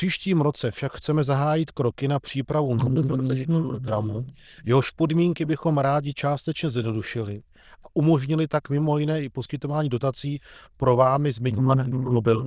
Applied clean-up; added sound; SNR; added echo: neural diffusion model UNIVERSE++.